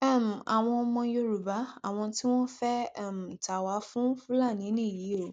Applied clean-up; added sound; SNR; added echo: none; none; none; none.